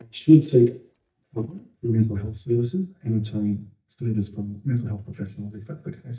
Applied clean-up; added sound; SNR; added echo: neural mask model DeepFilterNet 3.